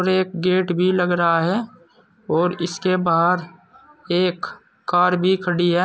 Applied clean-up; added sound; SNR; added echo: none; none; none; none.